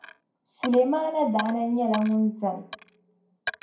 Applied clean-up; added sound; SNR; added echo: none; Coin (dropping); 14 dB; reverberation time 0.5 s.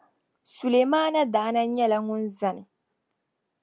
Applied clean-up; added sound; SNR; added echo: none; none; none; none.